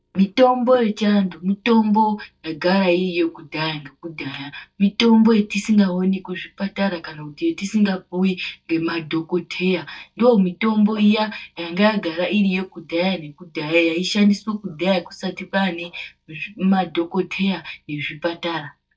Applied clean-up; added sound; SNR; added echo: neural mask model DeepFilterNet 3.